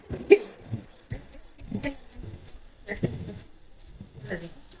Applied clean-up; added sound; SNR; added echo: neural mask model DeepFilterNet 3.